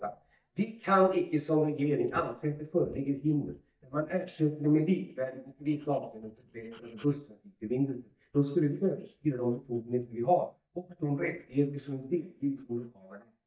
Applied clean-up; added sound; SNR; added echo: neural mask model DeepFilterNet 3.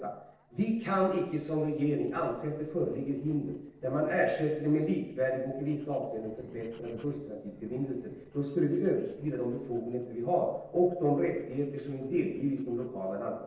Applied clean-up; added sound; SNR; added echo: neural separator model SepFormer DNS4.